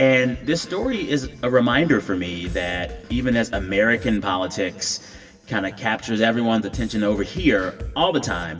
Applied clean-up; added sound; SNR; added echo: none; Drum kit; 12 dB; reverberation time 2.1 s.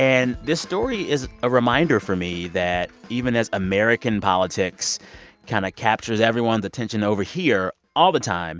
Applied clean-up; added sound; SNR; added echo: none; none; none; none.